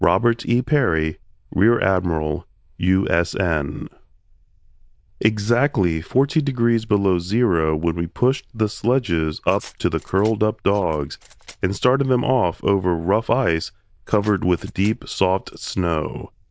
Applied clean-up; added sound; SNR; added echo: neural diffusion model UNIVERSE++.